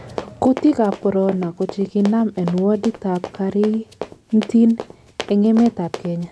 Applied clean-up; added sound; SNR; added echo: none; Run; 15 dB; none.